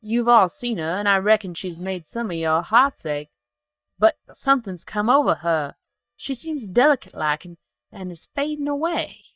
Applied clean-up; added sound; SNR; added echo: neural mask model DeepFilterNet 3.